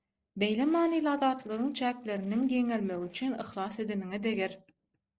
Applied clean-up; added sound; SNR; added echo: neural separator model SepFormer DNS4.